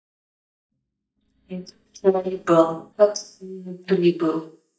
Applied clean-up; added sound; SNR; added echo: neural mask model DeepFilterNet 3.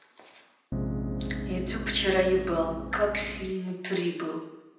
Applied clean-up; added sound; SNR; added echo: none; Piano; 10 dB; reverberation time 0.9 s.